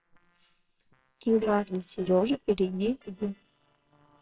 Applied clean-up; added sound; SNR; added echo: neural separator model SepFormer WHAMR!.